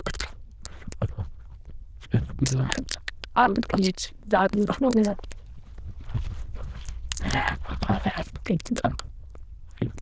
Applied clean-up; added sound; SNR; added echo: neural diffusion model UNIVERSE++.